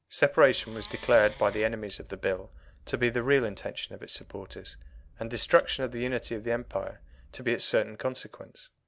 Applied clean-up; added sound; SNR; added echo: none; Scissors + Wood; 20 dB; none.